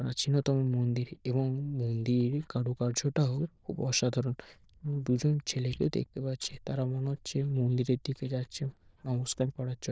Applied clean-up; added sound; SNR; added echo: neural diffusion model UNIVERSE++.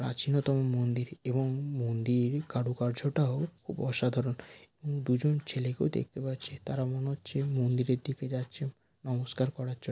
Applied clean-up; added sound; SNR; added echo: none; none; none; none.